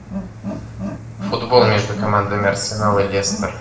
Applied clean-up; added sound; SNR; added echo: none; Wild animals; 7 dB; reverberation time 0.7 s.